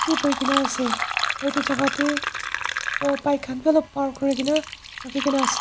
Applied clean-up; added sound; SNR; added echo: none; Fill (with liquid); 3 dB; none.